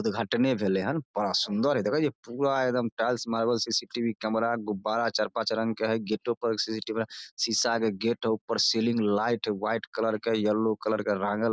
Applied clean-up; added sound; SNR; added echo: none; none; none; none.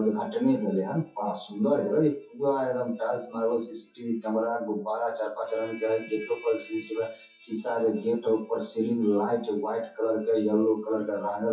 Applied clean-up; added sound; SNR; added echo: classical method WPE with log-MMSE.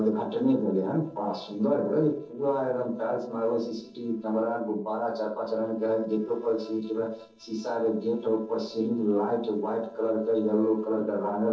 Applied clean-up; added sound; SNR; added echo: neural separator model SepFormer DNS4.